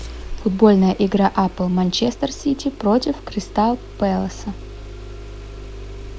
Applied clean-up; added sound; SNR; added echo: none; Engine starting; 14 dB; none.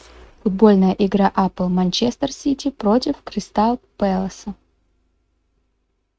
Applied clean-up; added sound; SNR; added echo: neural mask model RNNoise.